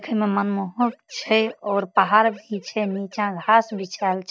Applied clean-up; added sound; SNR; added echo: neural mask model DeepFilterNet 3.